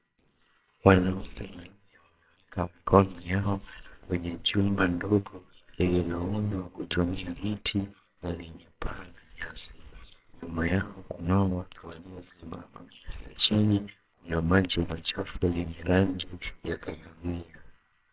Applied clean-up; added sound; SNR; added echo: neural separator model SepFormer WHAMR!.